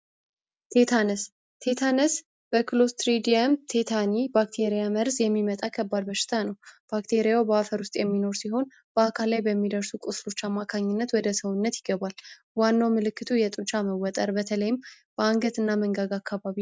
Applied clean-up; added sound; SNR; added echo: none; none; none; none.